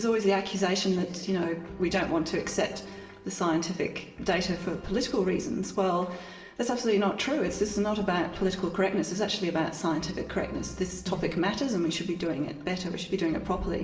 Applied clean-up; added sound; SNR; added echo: none; none; none; reverberation time 0.8 s.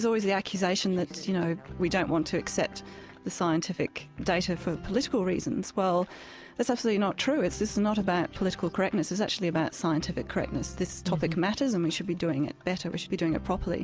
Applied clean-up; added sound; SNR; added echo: none; none; none; none.